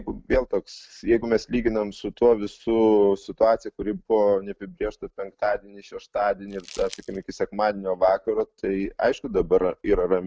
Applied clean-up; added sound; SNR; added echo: neural mask model RNNoise.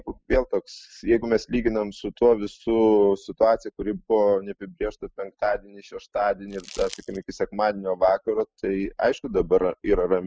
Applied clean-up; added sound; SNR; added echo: classical method spectral subtraction.